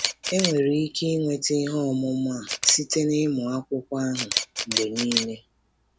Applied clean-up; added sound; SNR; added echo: none; Camera; 7 dB; none.